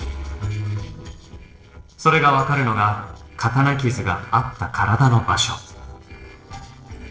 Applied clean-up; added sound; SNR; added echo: neural separator model SepFormer DNS4.